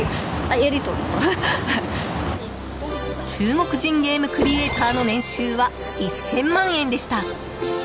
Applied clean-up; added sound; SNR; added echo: none; none; none; none.